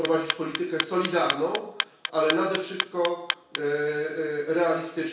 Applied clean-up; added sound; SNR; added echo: none; Clock; 6 dB; reverberation time 0.6 s.